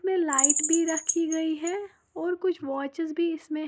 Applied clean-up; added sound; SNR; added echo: neural mask model Resemble Enhance denoiser.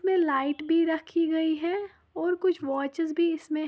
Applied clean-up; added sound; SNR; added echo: none; none; none; none.